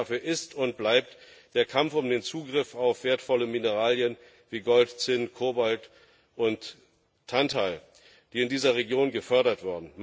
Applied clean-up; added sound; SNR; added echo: none; none; none; none.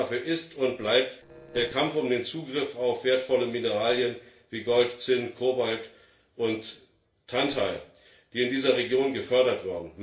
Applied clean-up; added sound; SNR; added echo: neural separator model SepFormer DNS4.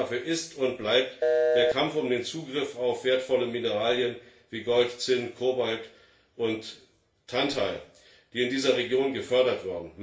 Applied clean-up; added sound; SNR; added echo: none; Telephone; -3 dB; reverberation time 0.4 s.